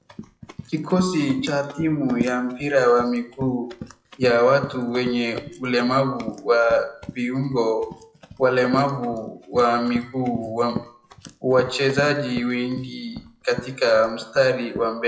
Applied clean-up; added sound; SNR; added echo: classical method WPE with log-MMSE.